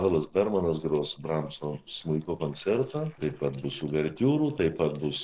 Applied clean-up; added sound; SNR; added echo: neural mask model Resemble Enhance denoiser.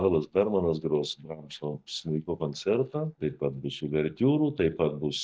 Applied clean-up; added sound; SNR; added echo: neural mask model DeepFilterNet 3.